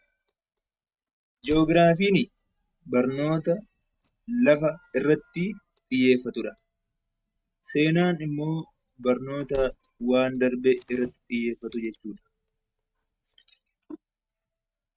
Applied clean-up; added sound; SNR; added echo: neural mask model RNNoise.